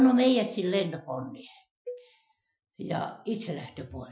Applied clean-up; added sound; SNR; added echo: classical method Wiener filter.